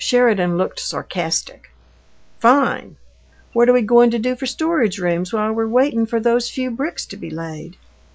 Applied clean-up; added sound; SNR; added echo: none; none; none; none.